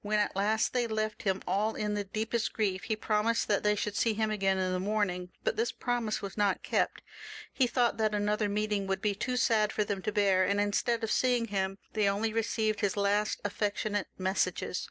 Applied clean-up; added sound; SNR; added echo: none; none; none; none.